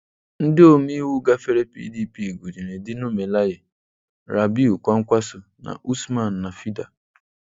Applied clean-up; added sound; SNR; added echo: none; none; none; none.